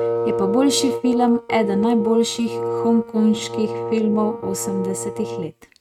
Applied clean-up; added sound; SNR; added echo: neural mask model RNNoise.